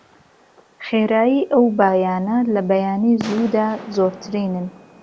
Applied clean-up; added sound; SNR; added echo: none; Fireworks; 20 dB; none.